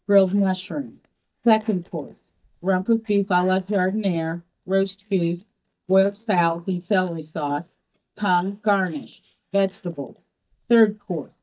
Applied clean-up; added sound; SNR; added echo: neural mask model DeepFilterNet 3.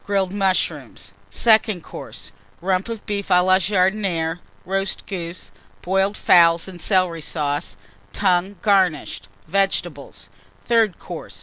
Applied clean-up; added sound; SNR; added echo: none; none; none; none.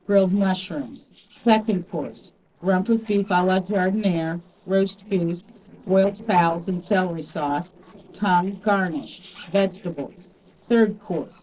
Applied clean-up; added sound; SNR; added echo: neural separator model SepFormer DNS4.